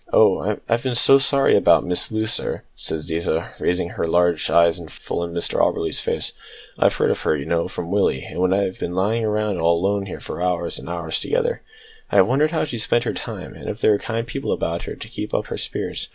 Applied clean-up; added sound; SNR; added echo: none; none; none; none.